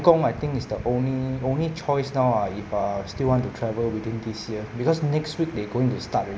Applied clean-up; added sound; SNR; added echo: none; none; none; none.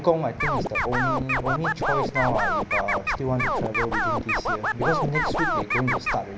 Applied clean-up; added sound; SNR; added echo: none; Scratching (performance technique); -2 dB; none.